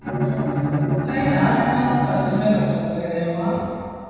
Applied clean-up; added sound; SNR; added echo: none; Bowed string instrument; 1 dB; reverberation time 2.1 s.